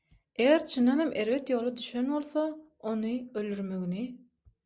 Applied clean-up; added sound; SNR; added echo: none; none; none; none.